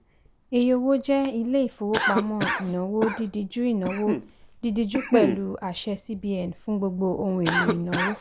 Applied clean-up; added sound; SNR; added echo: none; Cough; 5 dB; none.